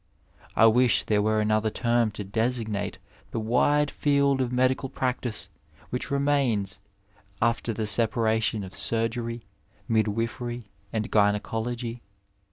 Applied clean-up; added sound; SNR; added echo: none; none; none; none.